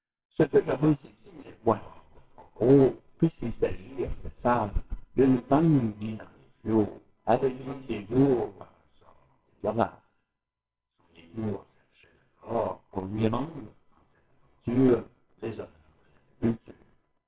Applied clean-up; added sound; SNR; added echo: neural separator model SepFormer WHAMR!.